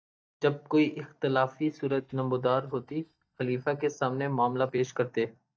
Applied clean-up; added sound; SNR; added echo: neural mask model DeepFilterNet 3.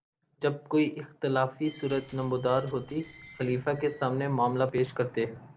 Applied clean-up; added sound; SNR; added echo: none; Glass; 11 dB; none.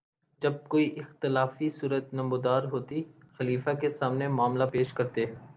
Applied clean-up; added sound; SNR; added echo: none; none; none; none.